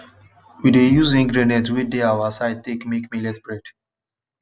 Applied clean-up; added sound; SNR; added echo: none; Bass drum; 19 dB; none.